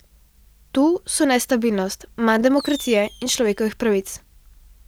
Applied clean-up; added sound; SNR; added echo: none; Fireworks; 18 dB; none.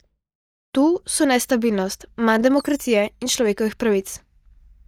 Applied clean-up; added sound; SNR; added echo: neural mask model DeepFilterNet 3.